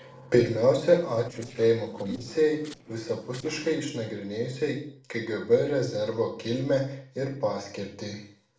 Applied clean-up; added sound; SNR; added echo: neural separator model SepFormer DNS4.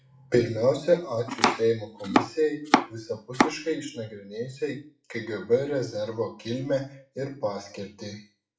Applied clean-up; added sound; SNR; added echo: classical method WPE with log-MMSE.